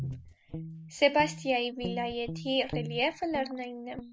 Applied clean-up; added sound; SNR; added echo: none; Guitar; 9 dB; none.